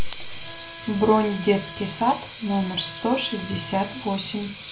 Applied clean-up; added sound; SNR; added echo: none; Wind instrument, woodwind instrument; 19 dB; none.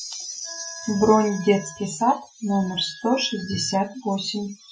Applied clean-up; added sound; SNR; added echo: classical method Wiener filter.